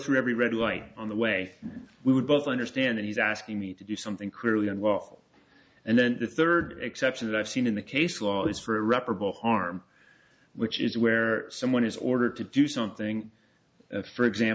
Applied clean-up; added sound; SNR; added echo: none; none; none; none.